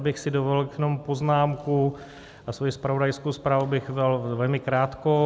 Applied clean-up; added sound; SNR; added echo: none; none; none; none.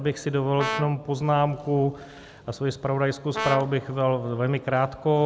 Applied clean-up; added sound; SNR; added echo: none; Brass instrument; 8 dB; none.